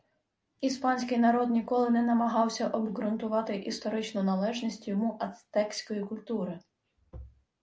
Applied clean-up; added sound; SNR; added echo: none; none; none; none.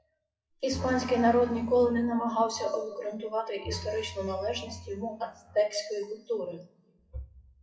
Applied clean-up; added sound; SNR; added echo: classical method WPE with log-MMSE.